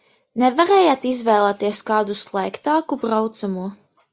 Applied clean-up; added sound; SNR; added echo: none; none; none; none.